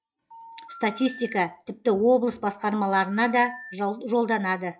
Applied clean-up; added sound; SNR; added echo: classical method log-MMSE.